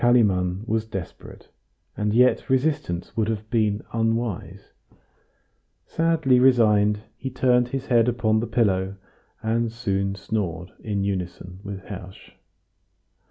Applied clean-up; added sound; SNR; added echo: none; none; none; none.